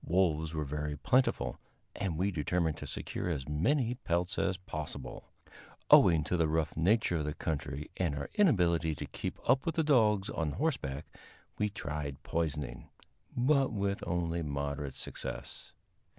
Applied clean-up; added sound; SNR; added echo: none; none; none; none.